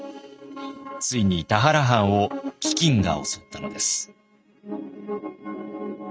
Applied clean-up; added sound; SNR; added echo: neural mask model RNNoise.